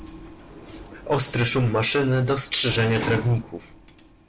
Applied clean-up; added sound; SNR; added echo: none; Sliding door; 14 dB; none.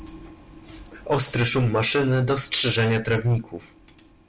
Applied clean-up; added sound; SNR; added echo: none; none; none; none.